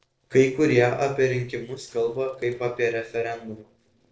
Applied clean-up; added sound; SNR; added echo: neural separator model SepFormer DNS4.